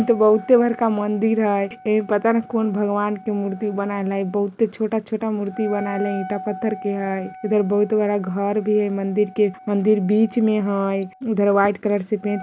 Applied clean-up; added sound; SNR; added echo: none; Wind instrument, woodwind instrument; 19 dB; none.